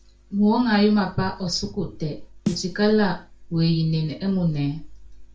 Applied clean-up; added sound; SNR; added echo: none; Snare drum; 13 dB; reverberation time 0.3 s.